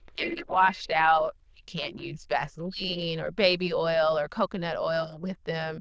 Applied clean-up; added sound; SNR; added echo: neural diffusion model UNIVERSE++.